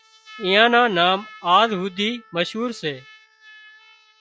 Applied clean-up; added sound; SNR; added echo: classical method log-MMSE.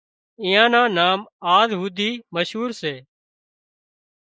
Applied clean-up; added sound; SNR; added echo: neural mask model Resemble Enhance denoiser.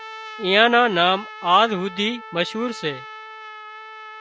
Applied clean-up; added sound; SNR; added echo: none; Trumpet; 15 dB; none.